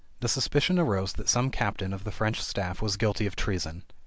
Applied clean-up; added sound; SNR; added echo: none; none; none; none.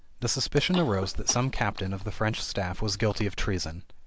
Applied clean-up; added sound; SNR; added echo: none; Chewing, mastication / Cough; 16 dB; none.